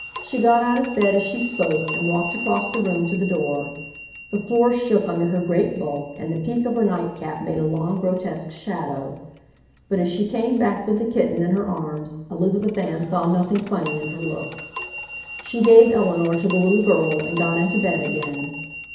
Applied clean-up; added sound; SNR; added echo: none; Clock; 5 dB; reverberation time 0.8 s.